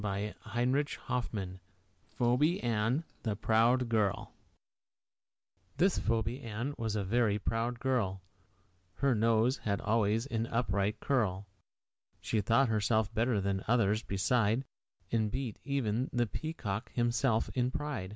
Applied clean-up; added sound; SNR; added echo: none; none; none; none.